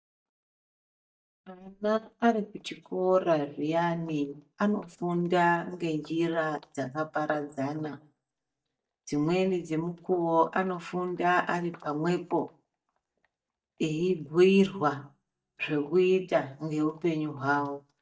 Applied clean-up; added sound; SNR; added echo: neural mask model DeepFilterNet 3.